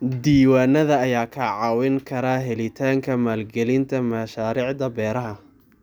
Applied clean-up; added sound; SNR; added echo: none; none; none; none.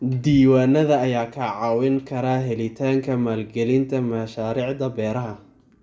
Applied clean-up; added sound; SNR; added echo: none; none; none; reverberation time 0.3 s.